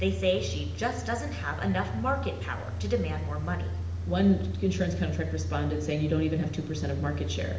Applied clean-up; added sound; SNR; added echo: none; Idling / Engine starting / Accelerating, revving, vroom / Car; 3 dB; reverberation time 0.8 s.